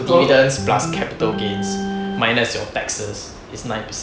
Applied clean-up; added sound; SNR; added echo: none; Organ; 7 dB; none.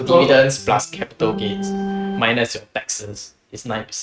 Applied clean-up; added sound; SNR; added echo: neural mask model RNNoise.